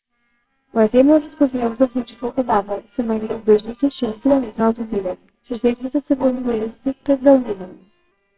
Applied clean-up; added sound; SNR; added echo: neural separator model SepFormer WHAMR!.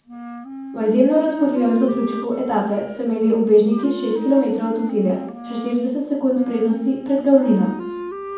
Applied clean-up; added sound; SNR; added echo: none; Wind instrument, woodwind instrument; 13 dB; reverberation time 1.2 s.